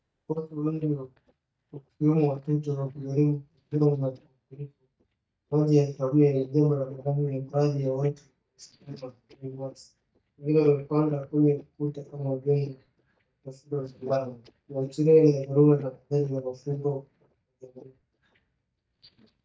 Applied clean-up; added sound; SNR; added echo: neural mask model DeepFilterNet 3.